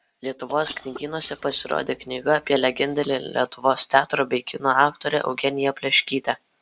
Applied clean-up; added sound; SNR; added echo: neural separator model SepFormer DNS4.